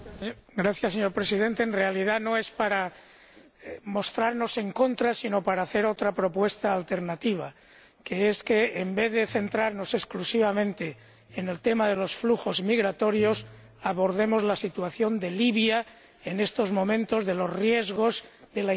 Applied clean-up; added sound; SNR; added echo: none; none; none; none.